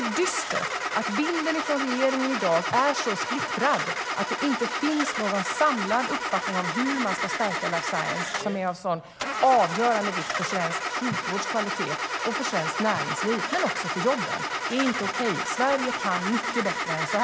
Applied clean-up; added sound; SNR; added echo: none; Engine starting / Car; 2 dB; none.